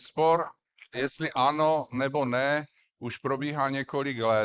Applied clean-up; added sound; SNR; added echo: neural mask model Resemble Enhance denoiser.